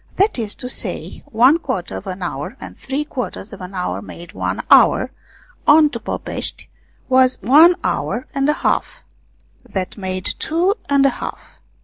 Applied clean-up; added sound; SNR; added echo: none; none; none; none.